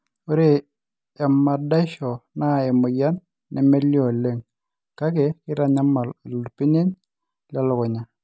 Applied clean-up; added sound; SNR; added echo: none; none; none; none.